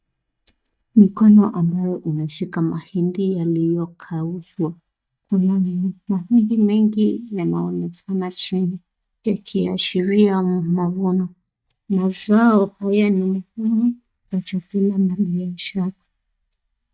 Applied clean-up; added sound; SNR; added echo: neural mask model DeepFilterNet 3.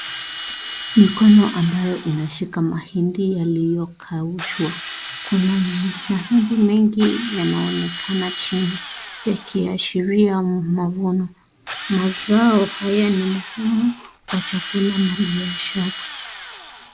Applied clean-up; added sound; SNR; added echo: none; Drill; 13 dB; none.